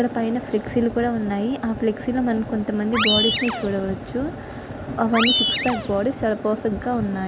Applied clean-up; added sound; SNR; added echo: none; Animal; 3 dB; none.